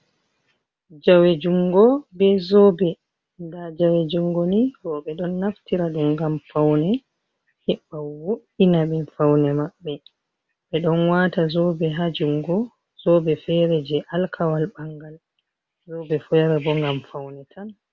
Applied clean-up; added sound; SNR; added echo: none; none; none; none.